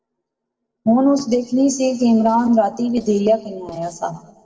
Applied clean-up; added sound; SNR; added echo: neural separator model SepFormer DNS4.